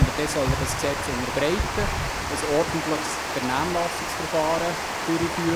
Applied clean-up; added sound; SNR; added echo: none; Water; 0 dB; none.